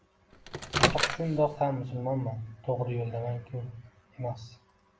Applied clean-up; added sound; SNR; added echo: none; Microwave oven; -3 dB; none.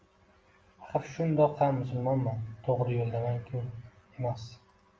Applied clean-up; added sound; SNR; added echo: none; none; none; none.